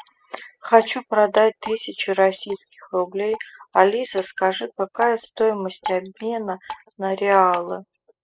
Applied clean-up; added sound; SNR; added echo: classical method spectral subtraction.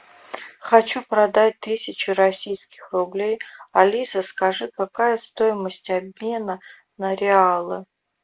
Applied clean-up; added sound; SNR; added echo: none; none; none; none.